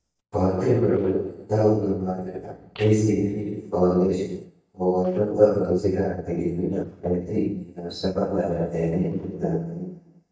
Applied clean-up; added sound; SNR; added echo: neural mask model DeepFilterNet 3.